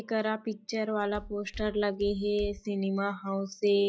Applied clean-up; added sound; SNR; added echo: classical method log-MMSE.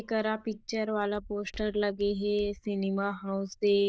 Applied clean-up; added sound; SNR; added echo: neural diffusion model UNIVERSE++.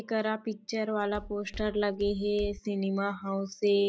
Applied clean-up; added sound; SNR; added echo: none; Walk, footsteps; 13 dB; none.